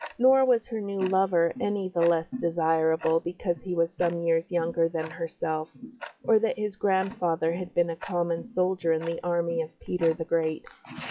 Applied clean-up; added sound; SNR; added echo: classical method log-MMSE.